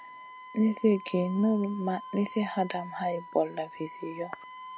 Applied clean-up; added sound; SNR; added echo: none; Wind instrument, woodwind instrument; 15 dB; none.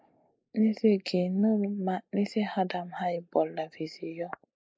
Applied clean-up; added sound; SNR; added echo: neural mask model Resemble Enhance denoiser.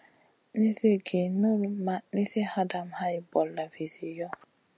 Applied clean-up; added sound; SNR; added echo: none; none; none; none.